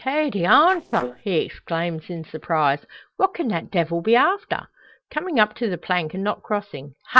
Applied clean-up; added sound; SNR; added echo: neural separator model SepFormer DNS4.